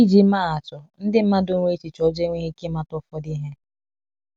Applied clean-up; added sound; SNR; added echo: none; none; none; none.